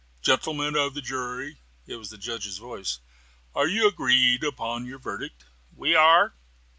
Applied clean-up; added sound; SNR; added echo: none; none; none; none.